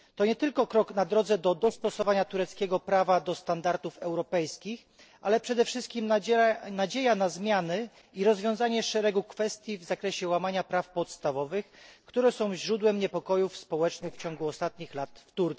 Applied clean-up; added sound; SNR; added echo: neural separator model SepFormer DNS4.